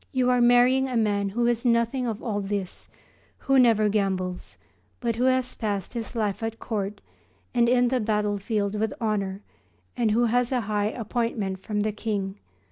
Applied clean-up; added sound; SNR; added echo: none; none; none; none.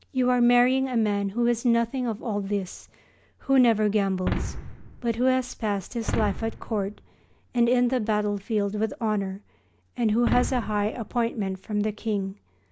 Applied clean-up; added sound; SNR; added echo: none; Boom; 8 dB; none.